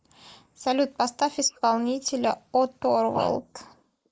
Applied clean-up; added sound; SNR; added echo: neural mask model Resemble Enhance denoiser.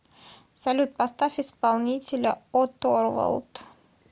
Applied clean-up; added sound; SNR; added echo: none; none; none; none.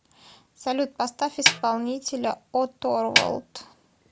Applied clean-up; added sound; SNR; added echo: none; Snare drum; -1 dB; none.